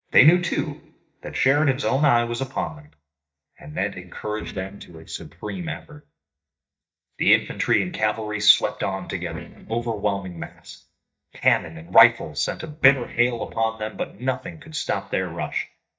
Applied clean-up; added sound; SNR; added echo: neural mask model DeepFilterNet 3.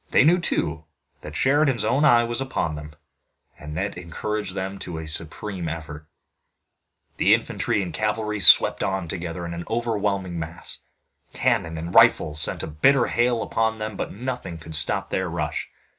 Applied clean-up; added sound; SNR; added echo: none; none; none; none.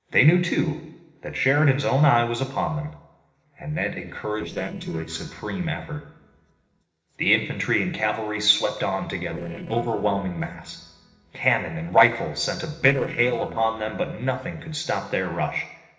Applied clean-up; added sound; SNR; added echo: neural separator model SepFormer DNS4.